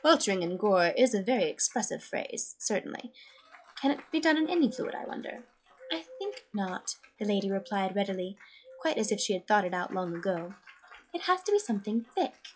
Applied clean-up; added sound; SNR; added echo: classical method log-MMSE.